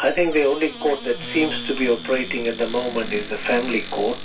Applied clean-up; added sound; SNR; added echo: none; Squeak / Cupboard open or close; 13 dB; reverberation time 0.2 s.